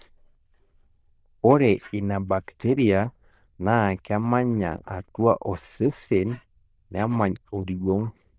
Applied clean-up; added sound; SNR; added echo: neural diffusion model UNIVERSE++.